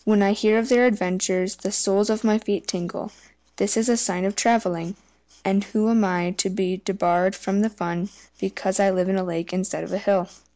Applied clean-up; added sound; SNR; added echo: none; none; none; none.